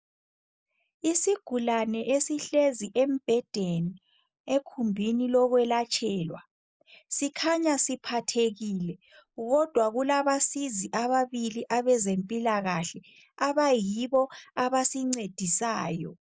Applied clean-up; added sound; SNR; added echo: neural mask model Resemble Enhance denoiser.